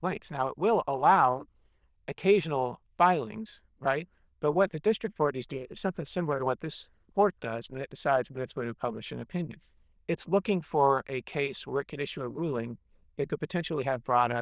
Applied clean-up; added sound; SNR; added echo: neural diffusion model UNIVERSE++.